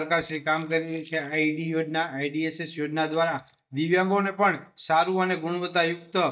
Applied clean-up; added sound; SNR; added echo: neural mask model DeepFilterNet 3.